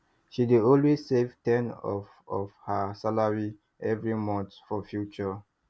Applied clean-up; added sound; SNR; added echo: none; none; none; none.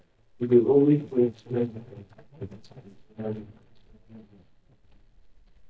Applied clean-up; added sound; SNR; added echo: neural mask model DeepFilterNet 3.